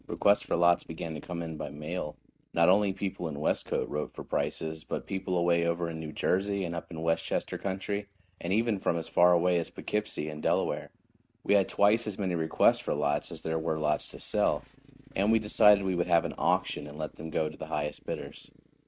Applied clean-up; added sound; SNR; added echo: neural mask model RNNoise.